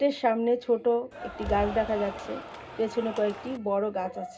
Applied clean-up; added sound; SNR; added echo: none; Cheering; 10 dB; reverberation time 0.2 s.